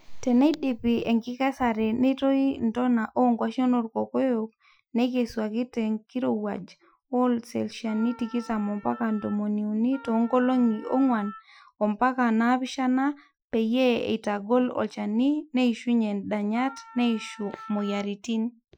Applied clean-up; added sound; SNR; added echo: classical method Wiener filter.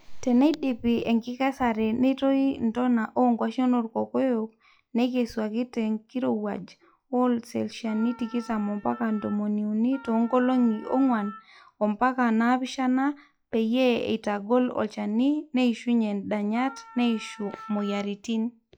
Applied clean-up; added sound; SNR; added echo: classical method log-MMSE.